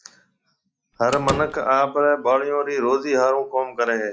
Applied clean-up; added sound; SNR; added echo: classical method log-MMSE.